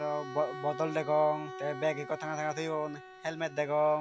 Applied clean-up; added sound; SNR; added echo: none; Bowed string instrument; 12 dB; none.